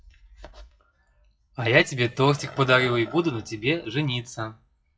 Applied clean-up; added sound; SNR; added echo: classical method WPE with log-MMSE.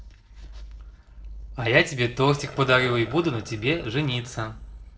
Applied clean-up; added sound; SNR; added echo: neural separator model SepFormer DNS4.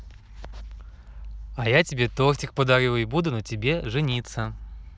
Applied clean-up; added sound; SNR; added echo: none; none; none; none.